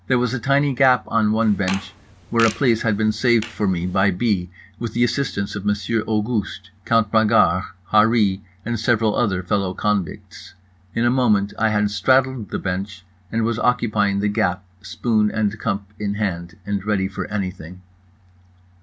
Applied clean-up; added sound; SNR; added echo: none; Fart; 15 dB; none.